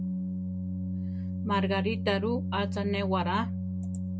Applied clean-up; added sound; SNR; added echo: none; Organ; 0 dB; none.